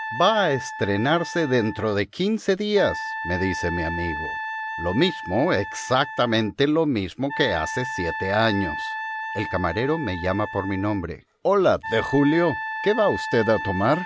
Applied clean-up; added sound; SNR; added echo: none; Wind instrument, woodwind instrument; 9 dB; none.